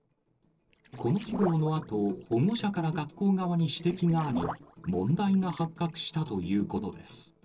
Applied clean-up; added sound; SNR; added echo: neural separator model SepFormer DNS4.